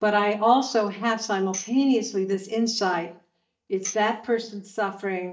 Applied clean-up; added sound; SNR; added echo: neural mask model DeepFilterNet 3.